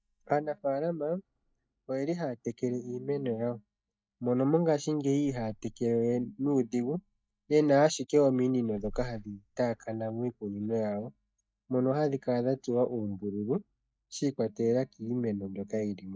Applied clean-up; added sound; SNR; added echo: neural mask model DeepFilterNet 3.